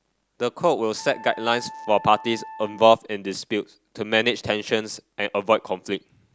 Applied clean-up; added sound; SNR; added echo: none; Wind instrument, woodwind instrument; 18 dB; none.